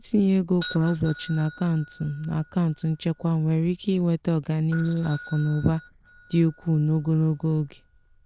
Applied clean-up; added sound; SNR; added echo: neural diffusion model UNIVERSE++.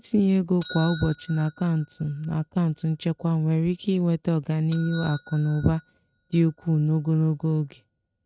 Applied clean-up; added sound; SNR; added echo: neural mask model RNNoise.